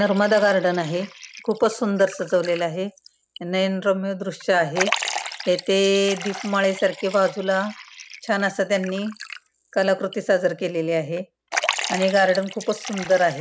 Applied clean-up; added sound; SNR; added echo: none; Liquid; 11 dB; none.